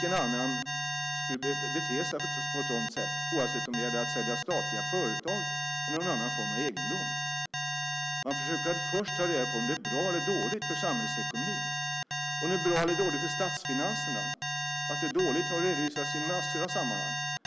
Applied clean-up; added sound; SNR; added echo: none; Alarm; -1 dB; none.